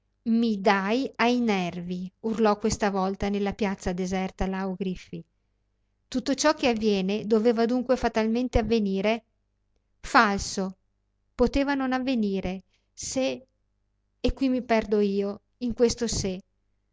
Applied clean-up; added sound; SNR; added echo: none; none; none; none.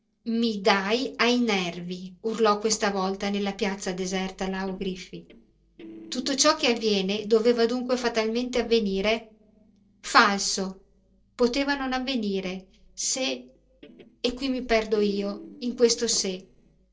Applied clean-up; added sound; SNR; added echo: neural separator model SepFormer DNS4.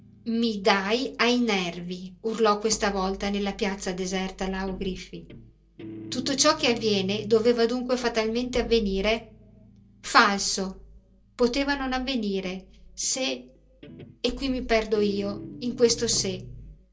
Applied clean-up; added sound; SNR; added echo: none; Guitar; 20 dB; reverberation time 0.2 s.